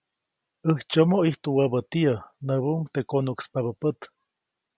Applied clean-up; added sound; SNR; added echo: none; none; none; none.